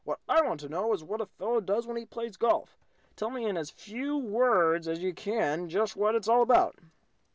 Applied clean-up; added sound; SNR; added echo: none; none; none; none.